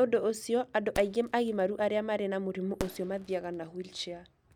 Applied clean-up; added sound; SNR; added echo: none; Fireworks; 16 dB; none.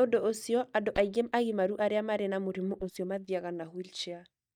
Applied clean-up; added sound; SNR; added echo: neural mask model DeepFilterNet 3.